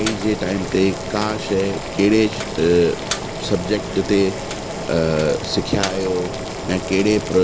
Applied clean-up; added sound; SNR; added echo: none; Boiling; 7 dB; none.